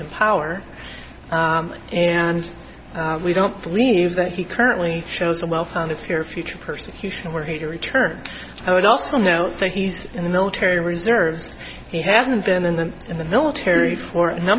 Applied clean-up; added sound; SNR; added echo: none; none; none; none.